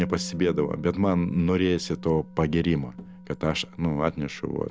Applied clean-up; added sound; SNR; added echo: none; Musical instrument; 14 dB; none.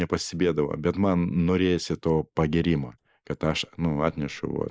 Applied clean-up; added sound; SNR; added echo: neural mask model Resemble Enhance denoiser.